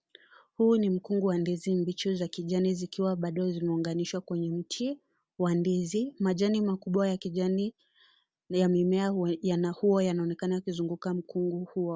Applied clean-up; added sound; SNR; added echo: none; none; none; none.